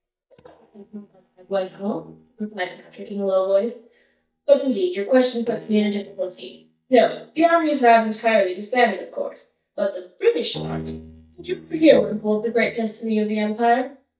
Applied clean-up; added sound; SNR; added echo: neural mask model DeepFilterNet 3.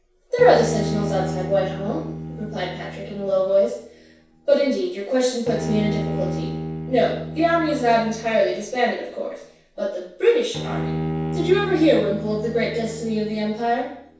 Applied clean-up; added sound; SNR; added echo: none; Bowed string instrument; 8 dB; reverberation time 0.7 s.